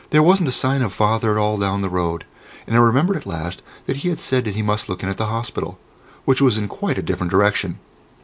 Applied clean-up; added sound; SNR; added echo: none; none; none; none.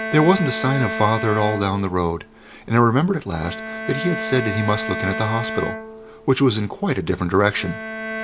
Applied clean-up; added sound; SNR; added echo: none; Bowed string instrument; 8 dB; none.